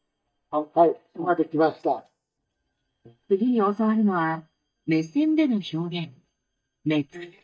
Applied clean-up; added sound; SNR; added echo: neural mask model DeepFilterNet 3.